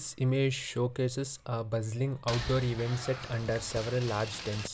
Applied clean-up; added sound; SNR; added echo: none; Boat, Water vehicle; 9 dB; none.